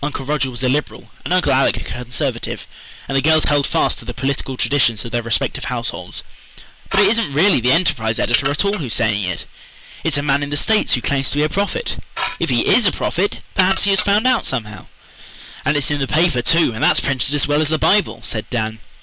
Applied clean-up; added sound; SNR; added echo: neural mask model Resemble Enhance denoiser.